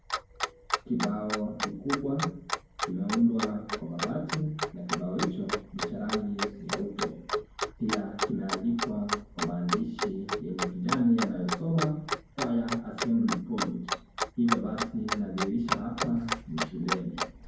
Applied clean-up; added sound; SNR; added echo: none; Clock; 3 dB; reverberation time 0.9 s.